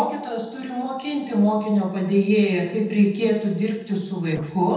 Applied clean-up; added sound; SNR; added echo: neural separator model SepFormer DNS4.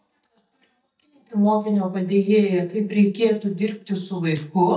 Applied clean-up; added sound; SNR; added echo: neural mask model DeepFilterNet 3.